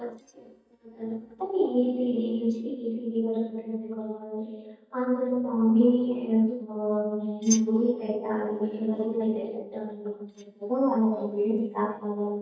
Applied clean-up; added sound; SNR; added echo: neural mask model DeepFilterNet 3.